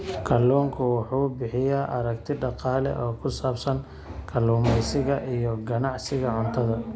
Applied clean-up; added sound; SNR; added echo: none; none; none; none.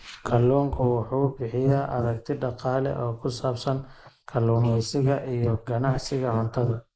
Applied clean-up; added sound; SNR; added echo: neural mask model Resemble Enhance denoiser.